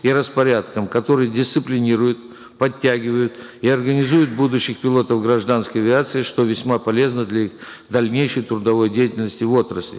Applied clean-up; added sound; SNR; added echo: none; none; none; none.